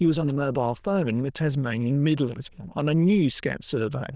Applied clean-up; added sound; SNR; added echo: neural diffusion model UNIVERSE++.